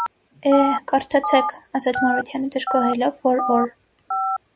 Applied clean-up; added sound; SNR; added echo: none; Telephone; 5 dB; none.